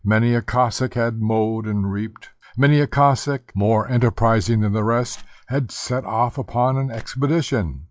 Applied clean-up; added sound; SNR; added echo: classical method log-MMSE.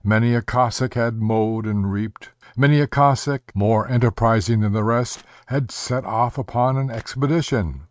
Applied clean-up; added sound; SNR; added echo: neural mask model RNNoise.